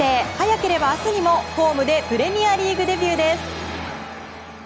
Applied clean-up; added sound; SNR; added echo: none; none; none; none.